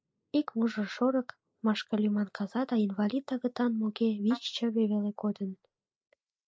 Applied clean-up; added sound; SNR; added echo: neural mask model Resemble Enhance denoiser.